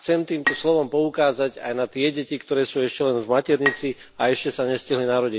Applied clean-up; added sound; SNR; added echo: none; Bowed string instrument; 9 dB; none.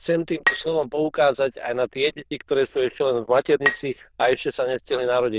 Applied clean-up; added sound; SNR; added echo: neural diffusion model UNIVERSE++.